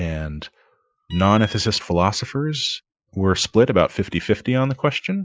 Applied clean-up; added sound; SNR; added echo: classical method Wiener filter.